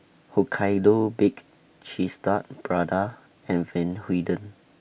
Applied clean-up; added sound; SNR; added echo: none; none; none; none.